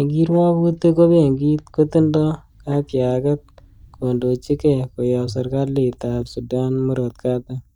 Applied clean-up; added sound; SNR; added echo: neural mask model DeepFilterNet 3.